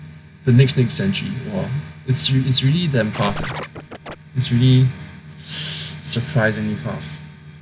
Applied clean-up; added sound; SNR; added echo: none; Scratching (performance technique); 10 dB; none.